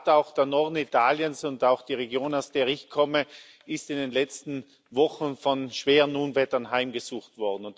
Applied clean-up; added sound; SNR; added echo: none; none; none; none.